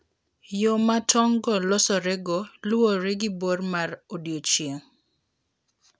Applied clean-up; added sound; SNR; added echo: none; none; none; none.